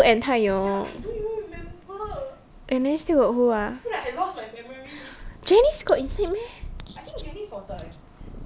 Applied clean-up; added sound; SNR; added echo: none; Purr; 15 dB; none.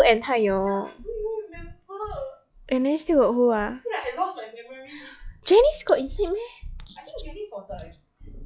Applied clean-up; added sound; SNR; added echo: classical method log-MMSE.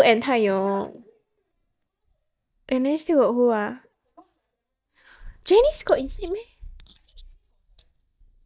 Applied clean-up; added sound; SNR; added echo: neural mask model DeepFilterNet 3.